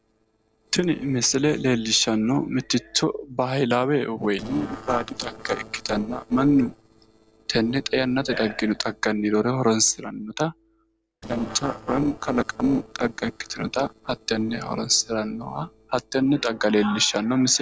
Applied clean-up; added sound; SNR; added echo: neural separator model SepFormer DNS4.